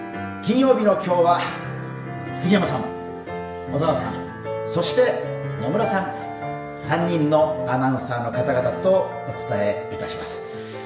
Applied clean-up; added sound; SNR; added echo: none; none; none; reverberation time 0.8 s.